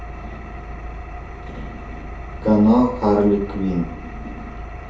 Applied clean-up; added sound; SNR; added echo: none; Engine; 10 dB; reverberation time 0.5 s.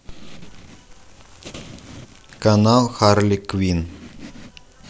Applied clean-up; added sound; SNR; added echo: none; none; none; none.